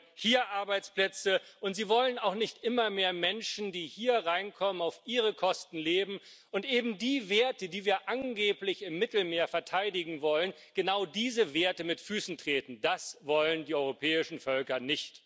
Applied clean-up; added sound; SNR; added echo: none; none; none; none.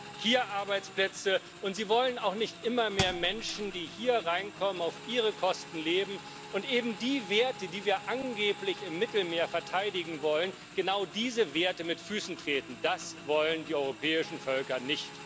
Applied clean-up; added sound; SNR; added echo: none; Motorcycle / Engine + Thump, thud; 13 dB; none.